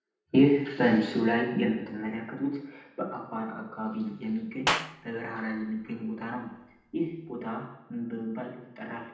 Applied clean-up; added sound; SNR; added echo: none; Clapping; 7 dB; reverberation time 0.8 s.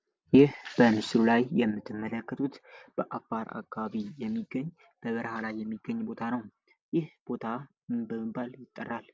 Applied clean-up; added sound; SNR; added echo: none; none; none; none.